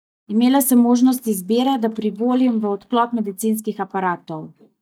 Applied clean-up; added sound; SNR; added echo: neural mask model DeepFilterNet 3.